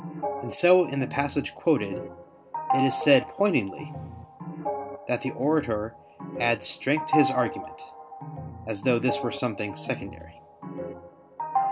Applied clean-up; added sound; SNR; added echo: none; Organ; 6 dB; none.